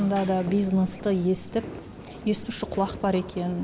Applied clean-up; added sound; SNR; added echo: none; none; none; none.